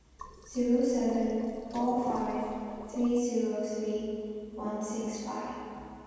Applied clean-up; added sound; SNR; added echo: none; Sink (filling or washing); 15 dB; reverberation time 2.1 s.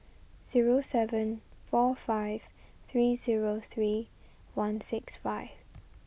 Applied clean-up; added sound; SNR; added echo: none; none; none; none.